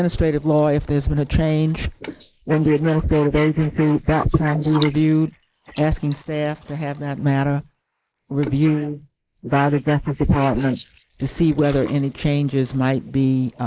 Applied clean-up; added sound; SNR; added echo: neural mask model Resemble Enhance denoiser.